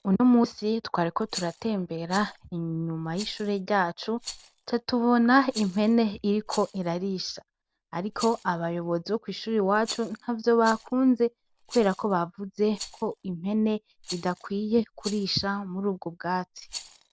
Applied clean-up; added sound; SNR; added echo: none; Rattle; 19 dB; none.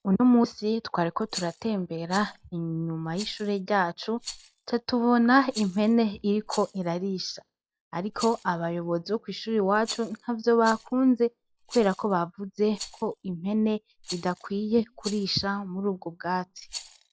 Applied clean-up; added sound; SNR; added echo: classical method log-MMSE.